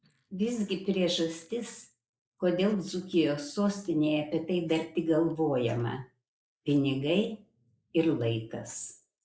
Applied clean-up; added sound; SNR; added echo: neural mask model Resemble Enhance denoiser.